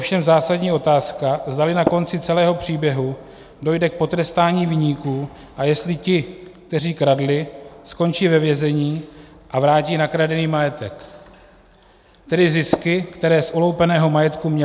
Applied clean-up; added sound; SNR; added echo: none; Tap; 4 dB; none.